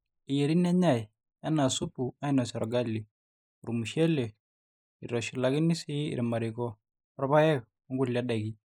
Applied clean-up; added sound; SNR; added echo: neural mask model Resemble Enhance denoiser.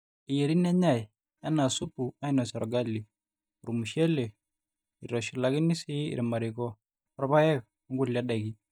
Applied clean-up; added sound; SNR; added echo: neural mask model DeepFilterNet 3.